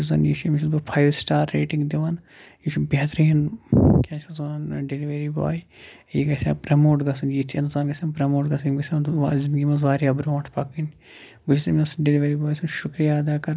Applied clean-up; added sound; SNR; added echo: none; none; none; none.